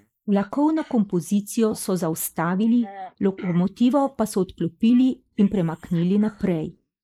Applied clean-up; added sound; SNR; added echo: neural mask model Resemble Enhance denoiser.